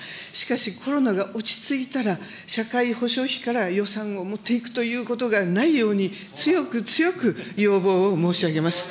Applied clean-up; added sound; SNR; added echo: none; none; none; none.